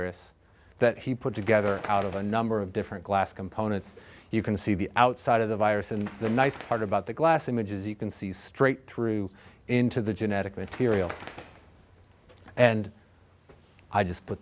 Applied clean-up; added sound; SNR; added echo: none; Bird; 17 dB; none.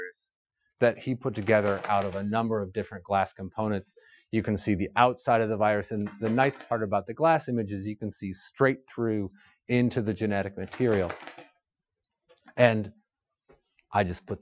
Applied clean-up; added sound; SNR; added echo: classical method Wiener filter.